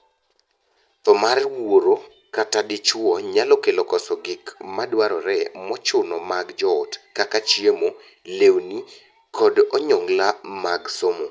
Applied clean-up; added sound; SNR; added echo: none; none; none; none.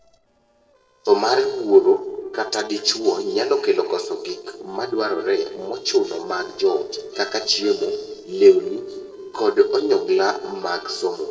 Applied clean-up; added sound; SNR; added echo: neural separator model SepFormer DNS4.